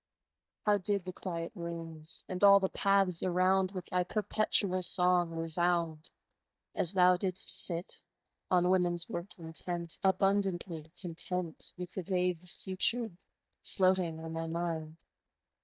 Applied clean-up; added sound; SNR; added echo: neural mask model DeepFilterNet 3.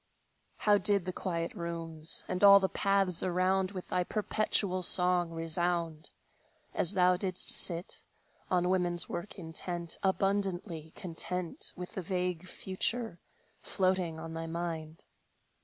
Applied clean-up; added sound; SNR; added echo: none; none; none; none.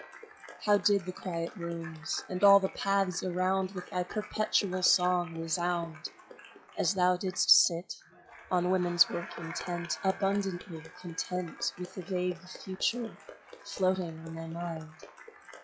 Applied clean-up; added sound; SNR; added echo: classical method log-MMSE.